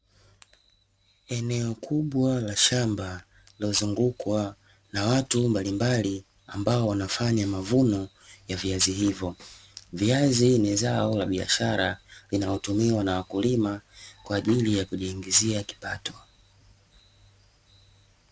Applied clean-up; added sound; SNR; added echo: none; none; none; none.